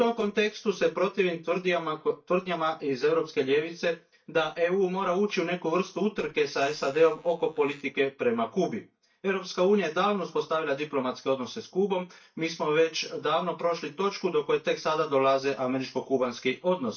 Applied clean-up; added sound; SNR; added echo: neural mask model DeepFilterNet 3.